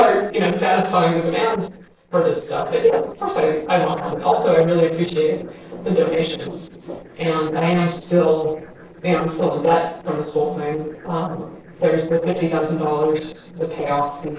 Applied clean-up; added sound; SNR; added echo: neural separator model SepFormer DNS4.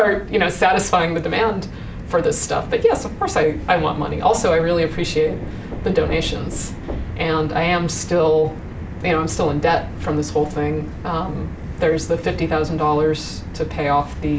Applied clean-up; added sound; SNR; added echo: none; none; none; none.